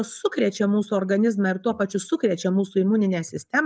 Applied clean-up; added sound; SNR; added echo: none; none; none; none.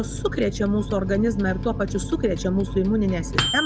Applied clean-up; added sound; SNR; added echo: none; Microwave oven; 5 dB; none.